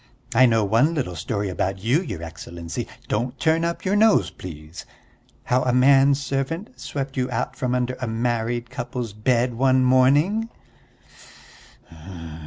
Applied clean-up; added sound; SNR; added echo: none; none; none; none.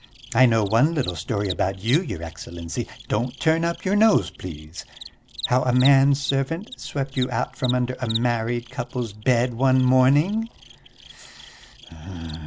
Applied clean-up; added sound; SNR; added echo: none; Cricket; 17 dB; none.